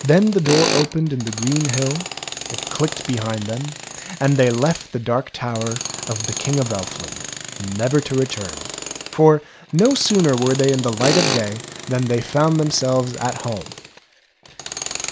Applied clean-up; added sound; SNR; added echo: none; Tools + Tools; 8 dB; none.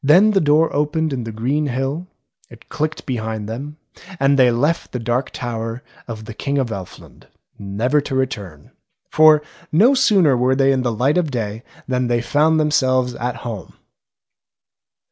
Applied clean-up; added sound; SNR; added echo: none; none; none; none.